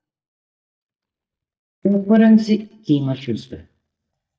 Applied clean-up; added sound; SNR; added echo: neural mask model DeepFilterNet 3.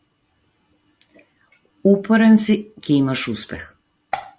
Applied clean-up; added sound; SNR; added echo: none; none; none; none.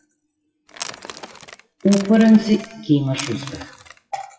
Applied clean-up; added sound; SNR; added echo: classical method WPE with log-MMSE.